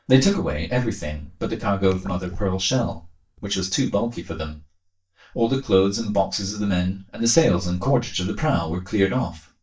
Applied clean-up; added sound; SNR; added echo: neural mask model DeepFilterNet 3.